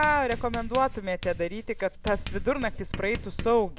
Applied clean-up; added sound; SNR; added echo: none; Writing; 8 dB; none.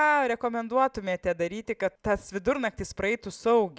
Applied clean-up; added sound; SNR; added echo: none; none; none; none.